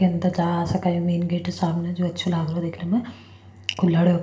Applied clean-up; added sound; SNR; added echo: none; none; none; reverberation time 0.9 s.